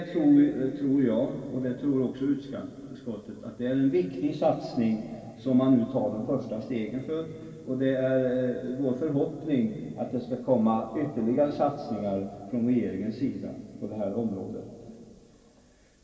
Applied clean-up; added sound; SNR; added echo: none; none; none; reverberation time 2.4 s.